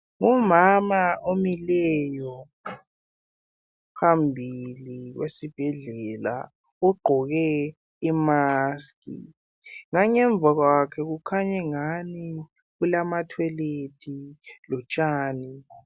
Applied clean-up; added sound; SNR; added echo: none; none; none; none.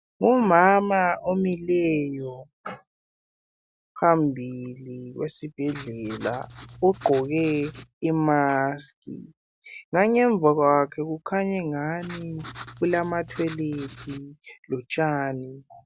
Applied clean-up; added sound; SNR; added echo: none; Writing; 13 dB; none.